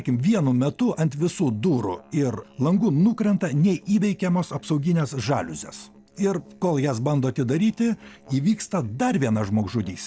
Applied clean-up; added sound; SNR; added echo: neural separator model SepFormer DNS4.